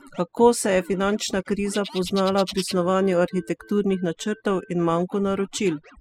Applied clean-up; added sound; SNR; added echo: classical method spectral subtraction.